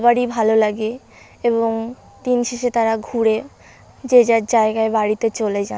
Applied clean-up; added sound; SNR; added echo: none; none; none; none.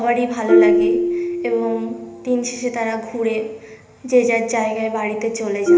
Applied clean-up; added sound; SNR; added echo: none; Marimba, xylophone; 0 dB; reverberation time 1.0 s.